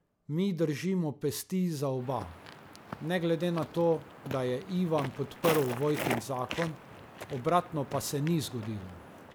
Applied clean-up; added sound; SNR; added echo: none; Walk, footsteps; 10 dB; none.